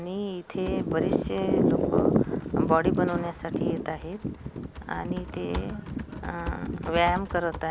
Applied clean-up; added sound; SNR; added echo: none; Typing; 13 dB; none.